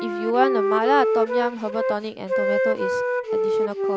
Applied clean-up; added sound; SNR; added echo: none; Wind instrument, woodwind instrument; -3 dB; none.